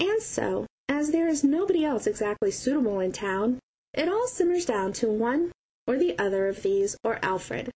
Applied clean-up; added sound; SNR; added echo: none; none; none; none.